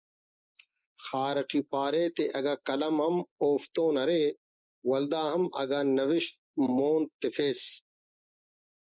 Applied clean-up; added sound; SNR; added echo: neural mask model Resemble Enhance denoiser.